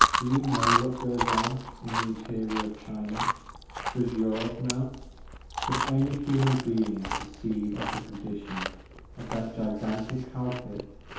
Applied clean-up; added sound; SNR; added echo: none; Chewing, mastication; 1 dB; reverberation time 0.8 s.